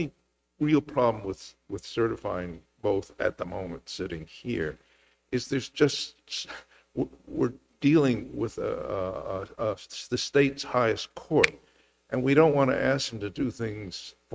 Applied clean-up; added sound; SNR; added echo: neural mask model RNNoise.